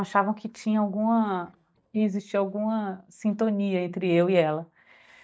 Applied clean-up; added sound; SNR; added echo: neural mask model DeepFilterNet 3.